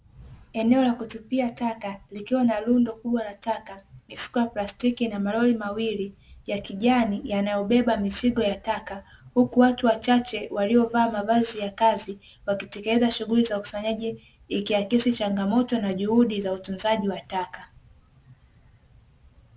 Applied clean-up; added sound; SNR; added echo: none; none; none; none.